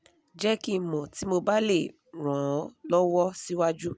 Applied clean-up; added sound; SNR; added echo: none; none; none; none.